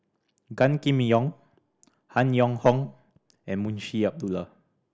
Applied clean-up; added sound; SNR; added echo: none; none; none; none.